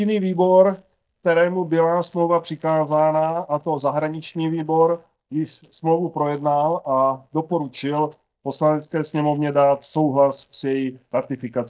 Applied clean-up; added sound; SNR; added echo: neural mask model DeepFilterNet 3.